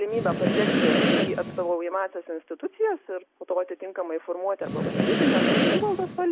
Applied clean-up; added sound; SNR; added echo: none; Breathing; -5 dB; none.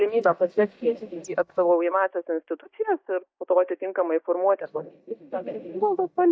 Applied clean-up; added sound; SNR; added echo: neural mask model DeepFilterNet 3.